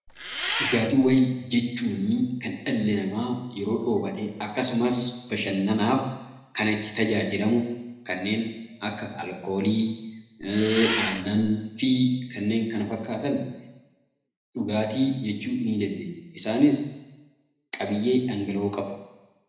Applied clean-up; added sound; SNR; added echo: none; Engine; 4 dB; reverberation time 0.9 s.